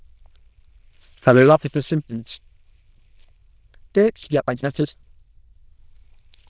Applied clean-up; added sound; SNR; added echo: neural diffusion model UNIVERSE++.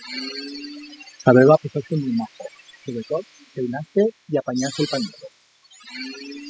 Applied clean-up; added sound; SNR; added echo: classical method spectral subtraction.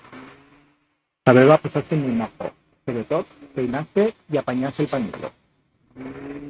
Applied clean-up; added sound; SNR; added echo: neural mask model RNNoise.